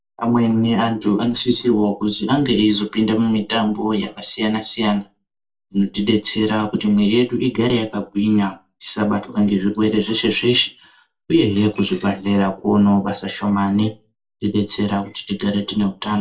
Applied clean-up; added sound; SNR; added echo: neural separator model SepFormer DNS4.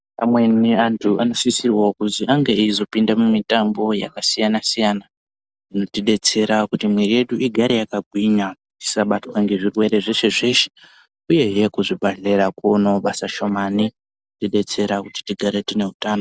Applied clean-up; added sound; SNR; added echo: none; none; none; none.